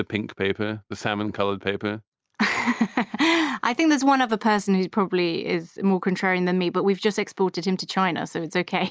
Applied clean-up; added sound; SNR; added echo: none; none; none; none.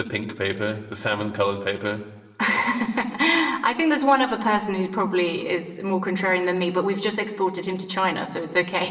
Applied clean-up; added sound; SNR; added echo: none; none; none; reverberation time 1.1 s.